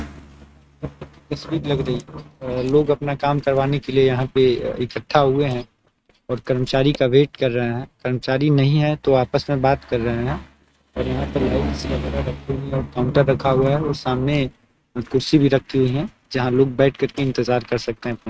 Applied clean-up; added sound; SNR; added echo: neural mask model RNNoise.